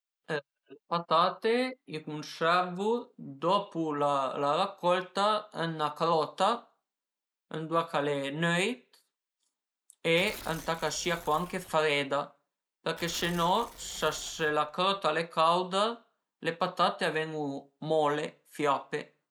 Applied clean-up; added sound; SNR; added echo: none; Tearing; 18 dB; none.